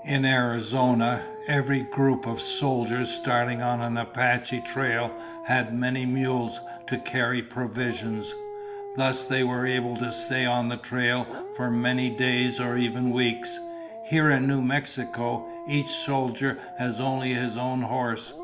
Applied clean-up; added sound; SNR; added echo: none; Dog; 12 dB; none.